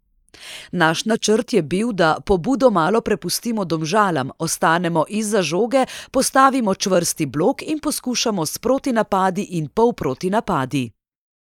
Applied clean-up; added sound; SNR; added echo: neural mask model Resemble Enhance denoiser.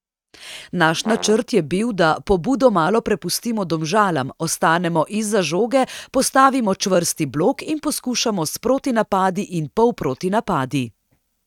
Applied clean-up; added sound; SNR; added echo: neural mask model RNNoise.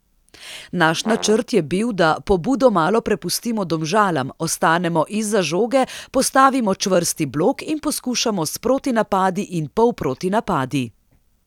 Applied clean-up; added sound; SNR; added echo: none; Brass instrument; 15 dB; none.